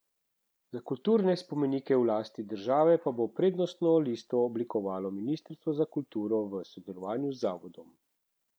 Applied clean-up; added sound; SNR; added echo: none; none; none; none.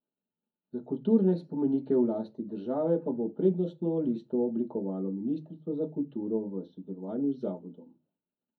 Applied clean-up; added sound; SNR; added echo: none; none; none; reverberation time 0.4 s.